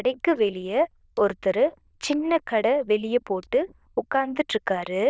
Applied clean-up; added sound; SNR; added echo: neural diffusion model UNIVERSE++.